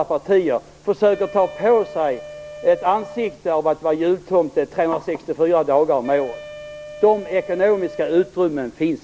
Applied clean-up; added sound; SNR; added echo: none; Wind instrument, woodwind instrument; 17 dB; none.